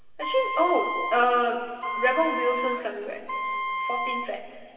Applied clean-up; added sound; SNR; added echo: none; Wind instrument, woodwind instrument; 3 dB; reverberation time 2.7 s.